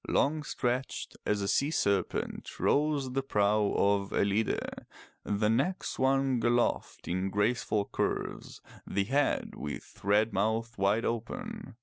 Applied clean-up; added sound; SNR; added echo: none; none; none; none.